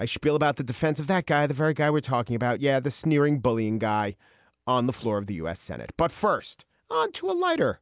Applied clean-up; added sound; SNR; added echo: none; none; none; none.